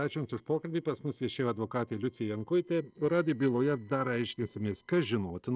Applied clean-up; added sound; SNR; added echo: neural separator model SepFormer DNS4.